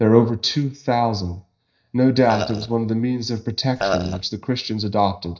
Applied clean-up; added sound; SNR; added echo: neural mask model DeepFilterNet 3.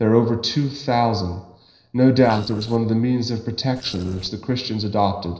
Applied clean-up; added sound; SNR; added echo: neural separator model SepFormer DNS4.